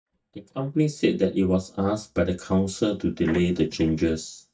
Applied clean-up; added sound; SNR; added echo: neural mask model DeepFilterNet 3.